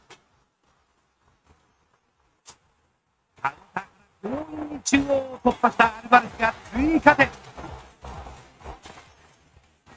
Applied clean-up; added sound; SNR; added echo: neural mask model RNNoise.